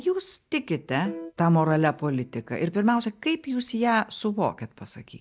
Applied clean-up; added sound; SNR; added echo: neural mask model DeepFilterNet 3.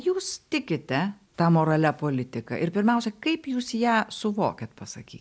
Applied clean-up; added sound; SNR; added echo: none; none; none; none.